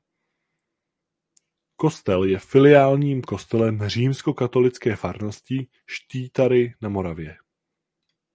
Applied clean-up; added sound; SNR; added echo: none; none; none; none.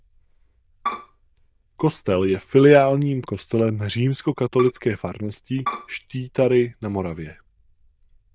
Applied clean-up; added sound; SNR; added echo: neural diffusion model UNIVERSE++.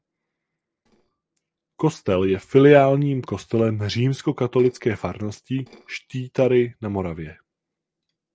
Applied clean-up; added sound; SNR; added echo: neural separator model SepFormer DNS4.